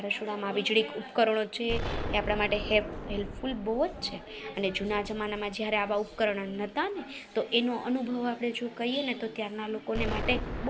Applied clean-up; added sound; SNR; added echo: none; Explosion; 9 dB; none.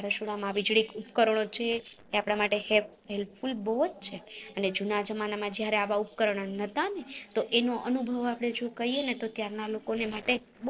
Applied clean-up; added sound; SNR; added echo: neural separator model SepFormer DNS4.